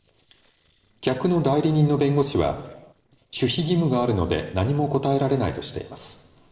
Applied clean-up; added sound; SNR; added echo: neural separator model SepFormer DNS4.